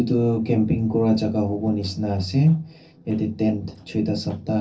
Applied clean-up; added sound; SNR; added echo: neural separator model SepFormer DNS4.